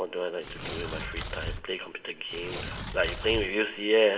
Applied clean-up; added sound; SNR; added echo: none; Tearing; 8 dB; reverberation time 1.5 s.